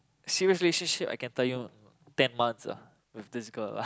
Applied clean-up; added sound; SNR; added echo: none; none; none; none.